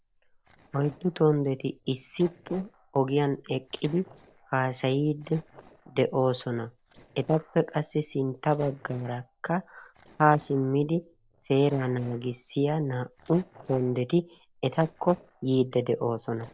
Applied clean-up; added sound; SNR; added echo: neural separator model SepFormer DNS4.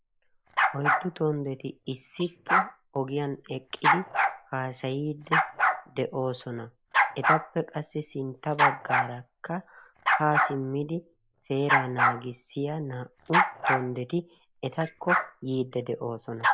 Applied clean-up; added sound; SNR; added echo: neural mask model Resemble Enhance denoiser.